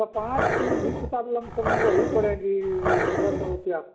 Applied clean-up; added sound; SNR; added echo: none; Growling; -1 dB; reverberation time 2.0 s.